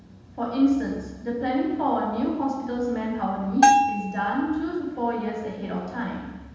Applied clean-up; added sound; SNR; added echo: none; Bell; -3 dB; reverberation time 1.1 s.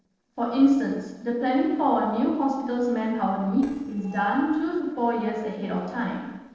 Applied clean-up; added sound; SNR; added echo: neural separator model SepFormer DNS4.